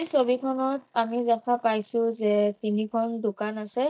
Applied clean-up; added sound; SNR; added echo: neural mask model DeepFilterNet 3.